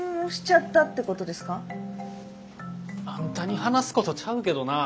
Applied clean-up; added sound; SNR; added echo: none; none; none; none.